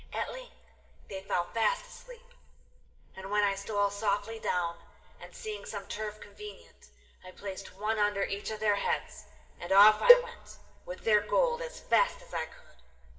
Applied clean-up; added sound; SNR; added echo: none; Cowbell; -4 dB; reverberation time 2.4 s.